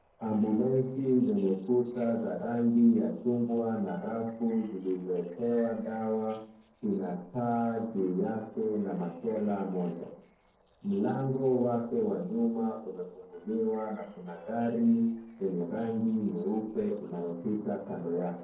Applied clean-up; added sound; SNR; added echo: neural separator model SepFormer DNS4.